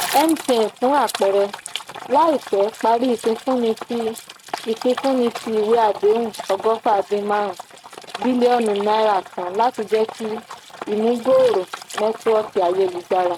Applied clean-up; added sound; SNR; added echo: neural mask model RNNoise.